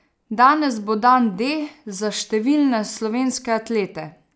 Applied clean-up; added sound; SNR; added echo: none; none; none; none.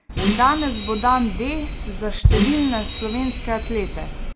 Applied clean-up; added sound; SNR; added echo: none; Bus + Bass drum; 0 dB; none.